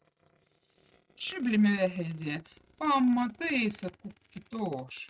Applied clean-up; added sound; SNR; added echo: neural mask model RNNoise.